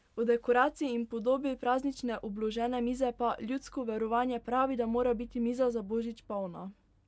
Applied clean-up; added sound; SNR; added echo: none; none; none; none.